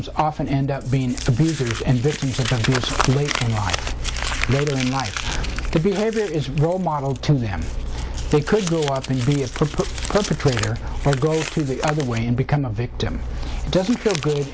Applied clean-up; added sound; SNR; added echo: none; Crumpling, crinkling; 11 dB; none.